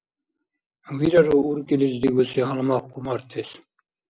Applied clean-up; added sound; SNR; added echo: none; none; none; none.